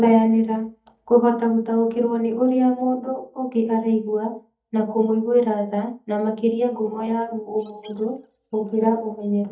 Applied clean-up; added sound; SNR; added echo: neural mask model DeepFilterNet 3.